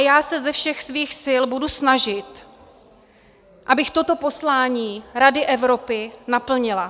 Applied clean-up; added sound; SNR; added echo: none; none; none; none.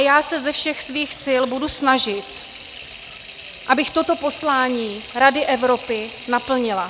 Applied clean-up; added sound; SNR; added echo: none; Sink (filling or washing) / Water tap, faucet; 17 dB; none.